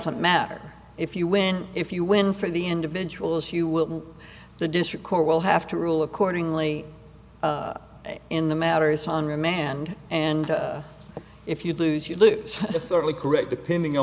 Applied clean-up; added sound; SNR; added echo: none; none; none; none.